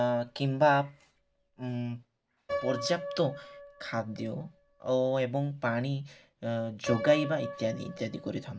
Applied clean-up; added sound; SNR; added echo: none; Piano; 11 dB; none.